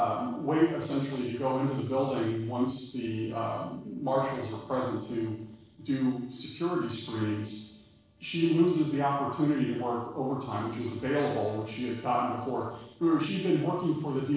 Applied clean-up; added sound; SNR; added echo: neural separator model SepFormer DNS4.